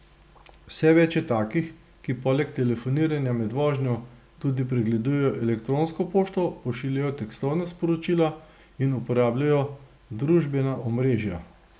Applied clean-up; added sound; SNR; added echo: none; none; none; none.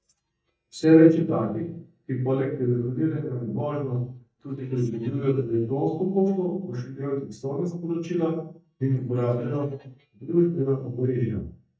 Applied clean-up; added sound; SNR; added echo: neural mask model DeepFilterNet 3.